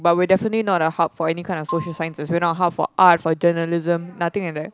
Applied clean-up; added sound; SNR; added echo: none; Marimba, xylophone; 17 dB; none.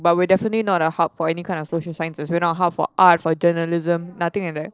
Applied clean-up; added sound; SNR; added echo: neural separator model SepFormer DNS4.